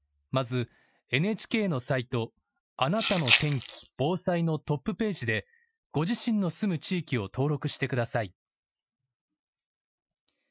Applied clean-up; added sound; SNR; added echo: classical method Wiener filter.